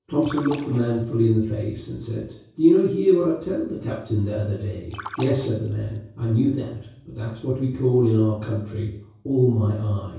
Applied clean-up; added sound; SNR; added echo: none; Splash, splatter; 16 dB; reverberation time 0.6 s.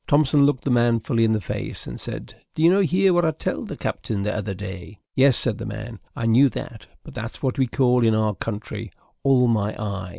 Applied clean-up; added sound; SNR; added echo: none; none; none; none.